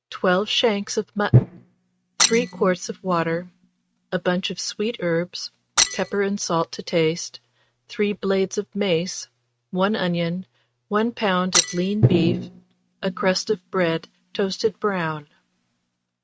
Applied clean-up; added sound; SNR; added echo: neural mask model RNNoise.